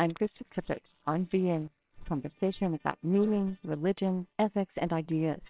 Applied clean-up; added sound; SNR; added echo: neural separator model SepFormer WHAMR!.